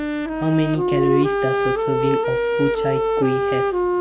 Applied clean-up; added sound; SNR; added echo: none; Wind instrument, woodwind instrument; -4 dB; none.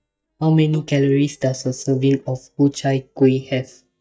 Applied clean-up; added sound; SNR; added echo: neural mask model DeepFilterNet 3.